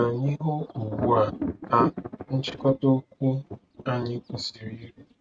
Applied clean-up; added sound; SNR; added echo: neural mask model RNNoise.